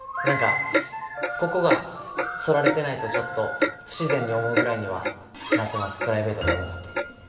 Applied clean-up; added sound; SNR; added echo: none; Clock; 3 dB; reverberation time 2.9 s.